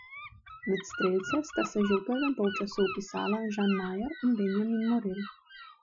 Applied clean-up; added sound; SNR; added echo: classical method Wiener filter.